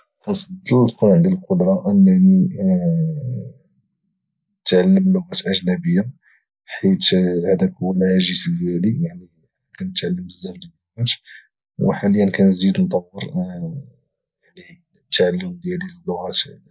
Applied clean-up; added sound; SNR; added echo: none; none; none; none.